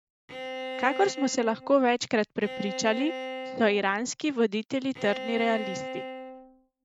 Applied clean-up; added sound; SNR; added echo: neural mask model RNNoise.